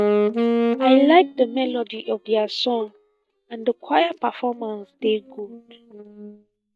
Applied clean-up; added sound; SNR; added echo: neural mask model DeepFilterNet 3.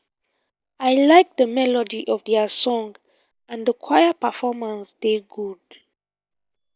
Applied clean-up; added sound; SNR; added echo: none; none; none; none.